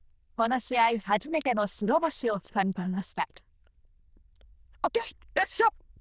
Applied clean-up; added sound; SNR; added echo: neural diffusion model UNIVERSE++.